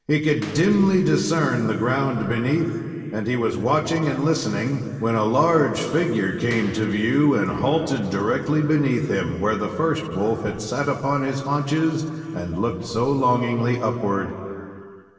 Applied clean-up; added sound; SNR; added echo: none; Boom; 18 dB; reverberation time 2.4 s.